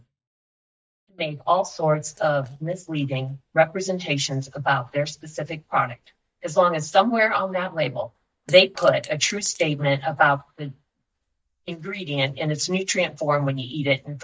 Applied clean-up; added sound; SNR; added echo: neural mask model DeepFilterNet 3.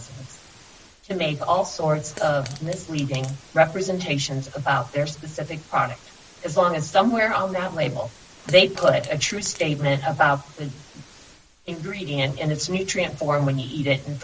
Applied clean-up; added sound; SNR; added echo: none; Fart; 18 dB; none.